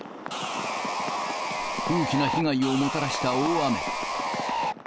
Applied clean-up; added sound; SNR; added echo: none; Sawing; 1 dB; none.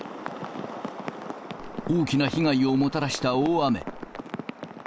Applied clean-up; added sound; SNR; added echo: none; none; none; none.